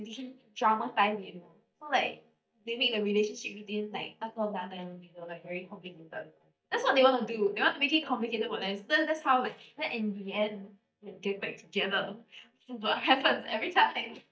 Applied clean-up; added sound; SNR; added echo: neural mask model DeepFilterNet 3.